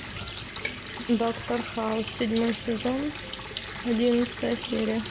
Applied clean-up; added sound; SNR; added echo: none; Water tap, faucet; 9 dB; reverberation time 0.8 s.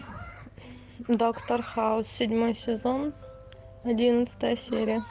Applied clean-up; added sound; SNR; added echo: none; none; none; none.